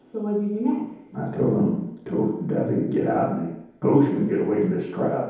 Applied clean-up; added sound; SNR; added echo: none; none; none; reverberation time 2.2 s.